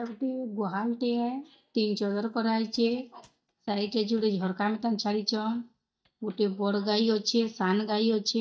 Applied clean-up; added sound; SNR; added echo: neural mask model DeepFilterNet 3.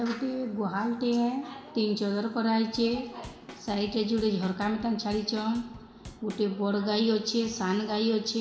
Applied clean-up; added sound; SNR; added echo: none; Drum / Drum kit; 19 dB; reverberation time 1.1 s.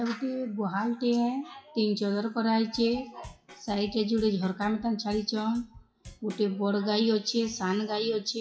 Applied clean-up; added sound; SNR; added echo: classical method WPE with log-MMSE.